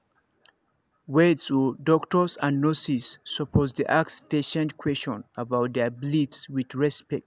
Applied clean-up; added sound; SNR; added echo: none; none; none; none.